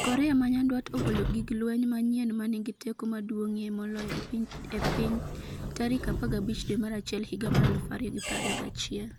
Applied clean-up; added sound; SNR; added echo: none; Squeak / Sliding door; 4 dB; none.